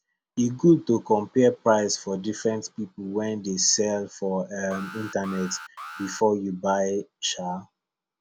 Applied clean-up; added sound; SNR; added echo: none; Alarm; 14 dB; none.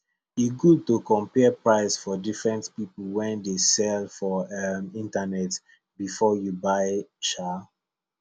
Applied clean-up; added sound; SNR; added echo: none; none; none; none.